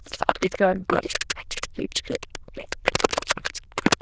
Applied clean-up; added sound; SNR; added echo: neural diffusion model UNIVERSE++.